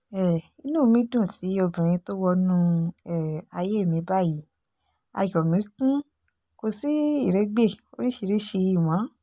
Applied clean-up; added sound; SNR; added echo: none; none; none; none.